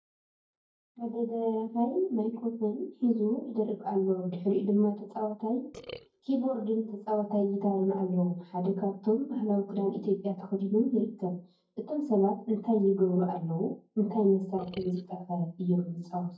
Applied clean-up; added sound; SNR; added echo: neural mask model DeepFilterNet 3.